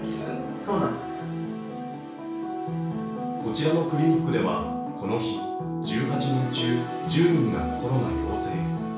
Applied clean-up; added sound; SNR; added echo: none; none; none; reverberation time 0.6 s.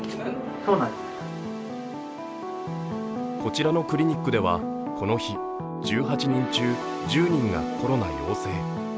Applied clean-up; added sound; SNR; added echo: none; none; none; none.